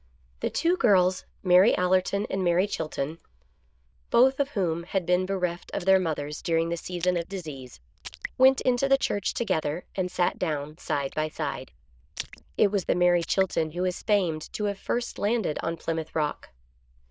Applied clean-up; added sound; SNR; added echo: neural diffusion model UNIVERSE++.